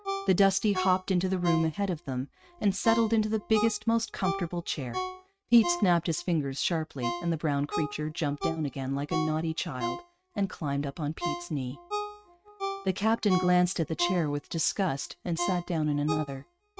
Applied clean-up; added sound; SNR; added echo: neural mask model RNNoise.